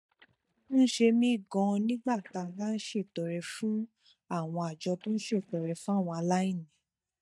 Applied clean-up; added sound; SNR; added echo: neural mask model DeepFilterNet 3.